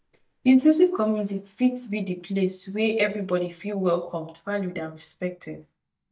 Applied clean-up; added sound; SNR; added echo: neural mask model DeepFilterNet 3.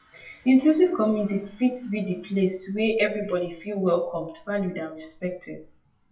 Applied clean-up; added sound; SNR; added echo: classical method WPE with log-MMSE.